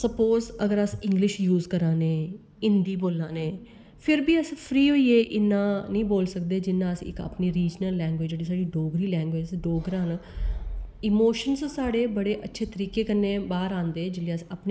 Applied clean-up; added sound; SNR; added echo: none; none; none; none.